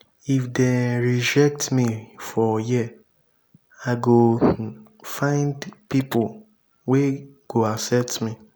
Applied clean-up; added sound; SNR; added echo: none; none; none; none.